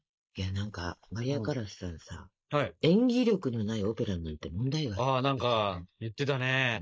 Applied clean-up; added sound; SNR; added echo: neural mask model Resemble Enhance denoiser.